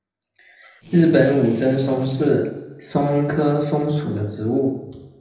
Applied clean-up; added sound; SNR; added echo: neural separator model SepFormer DNS4.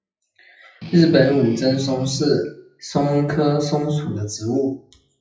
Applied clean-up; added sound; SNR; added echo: classical method WPE with log-MMSE.